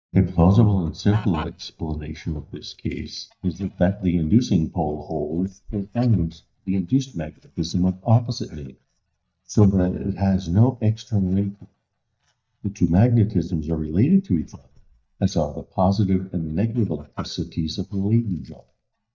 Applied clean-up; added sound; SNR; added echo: neural mask model DeepFilterNet 3.